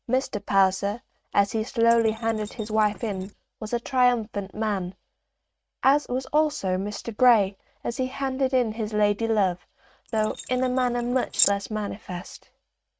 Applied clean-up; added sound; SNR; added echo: neural mask model RNNoise.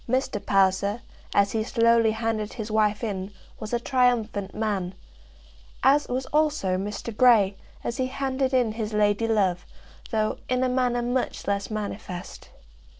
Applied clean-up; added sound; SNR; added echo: none; none; none; none.